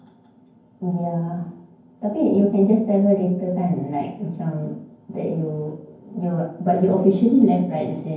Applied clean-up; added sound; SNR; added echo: none; none; none; reverberation time 0.9 s.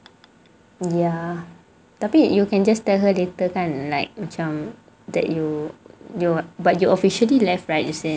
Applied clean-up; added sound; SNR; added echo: none; none; none; none.